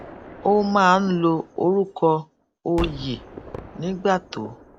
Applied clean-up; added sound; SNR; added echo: none; Gunshot, gunfire; 16 dB; none.